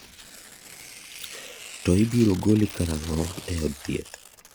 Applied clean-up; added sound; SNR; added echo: none; Tearing; 16 dB; none.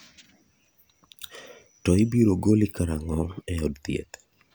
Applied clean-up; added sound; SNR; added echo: none; none; none; none.